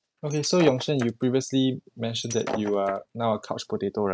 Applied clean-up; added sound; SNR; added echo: neural mask model RNNoise.